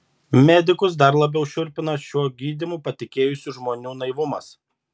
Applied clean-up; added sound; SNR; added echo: none; none; none; none.